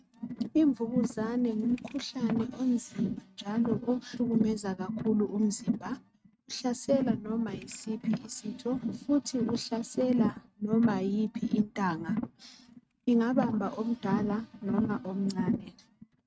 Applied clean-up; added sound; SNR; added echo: neural mask model RNNoise.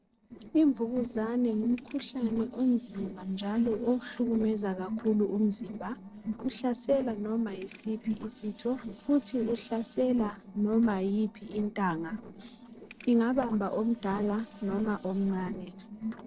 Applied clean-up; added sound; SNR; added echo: neural separator model SepFormer DNS4.